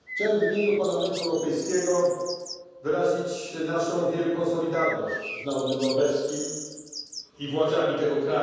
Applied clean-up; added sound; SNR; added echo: none; Bird; 11 dB; reverberation time 1.2 s.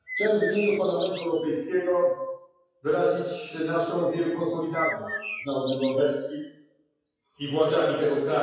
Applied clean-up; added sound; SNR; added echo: classical method WPE with log-MMSE.